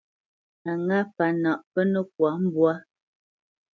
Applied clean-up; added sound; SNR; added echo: none; none; none; none.